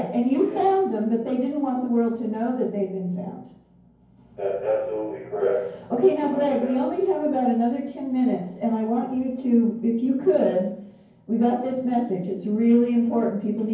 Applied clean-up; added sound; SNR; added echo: none; none; none; reverberation time 0.9 s.